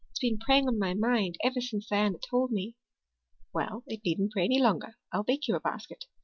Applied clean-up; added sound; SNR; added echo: none; none; none; none.